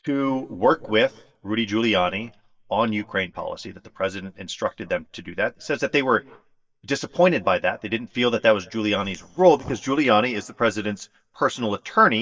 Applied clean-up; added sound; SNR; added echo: neural mask model DeepFilterNet 3.